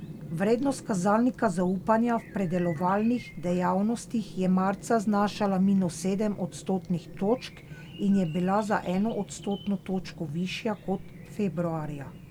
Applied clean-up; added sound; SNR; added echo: none; Chirp, tweet; 15 dB; none.